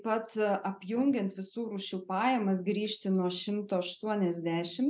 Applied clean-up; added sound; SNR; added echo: none; none; none; none.